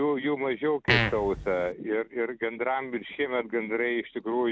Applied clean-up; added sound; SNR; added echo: none; Fart; 0 dB; none.